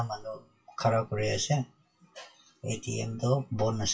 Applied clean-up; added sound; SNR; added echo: classical method WPE with log-MMSE.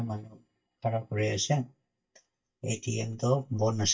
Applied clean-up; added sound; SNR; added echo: neural mask model DeepFilterNet 3.